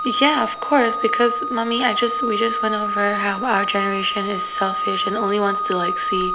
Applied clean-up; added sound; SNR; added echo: none; Organ; 3 dB; none.